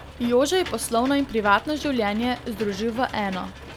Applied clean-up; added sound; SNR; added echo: none; Engine / Mechanisms; 15 dB; none.